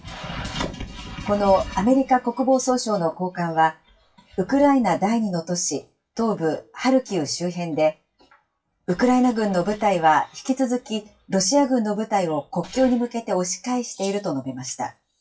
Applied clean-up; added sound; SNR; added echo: classical method WPE with log-MMSE.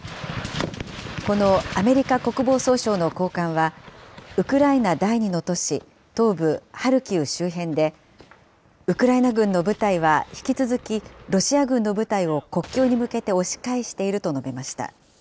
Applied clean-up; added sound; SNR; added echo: none; none; none; none.